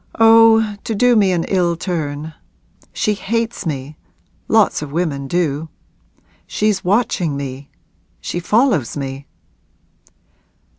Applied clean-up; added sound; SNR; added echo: none; none; none; none.